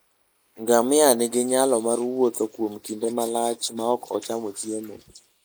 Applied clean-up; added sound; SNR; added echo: neural mask model Resemble Enhance denoiser.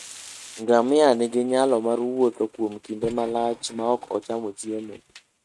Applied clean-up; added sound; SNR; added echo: neural mask model RNNoise.